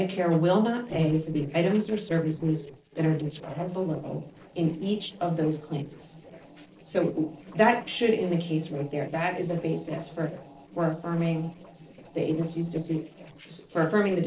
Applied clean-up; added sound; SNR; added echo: neural separator model SepFormer DNS4.